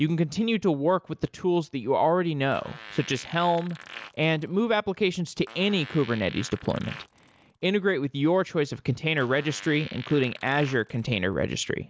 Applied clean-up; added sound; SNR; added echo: none; Fart; 19 dB; none.